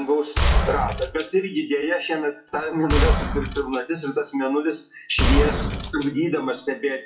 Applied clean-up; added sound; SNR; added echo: classical method WPE with log-MMSE.